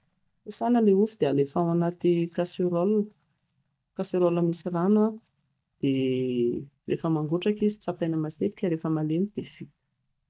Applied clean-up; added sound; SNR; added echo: neural mask model DeepFilterNet 3.